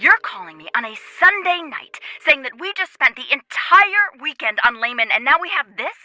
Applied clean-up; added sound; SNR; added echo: none; none; none; none.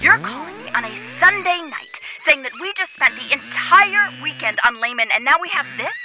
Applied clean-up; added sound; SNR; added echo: none; Screech + Screech; 17 dB; none.